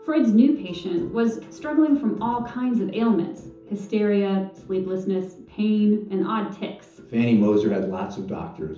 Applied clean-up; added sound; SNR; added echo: none; none; none; reverberation time 0.6 s.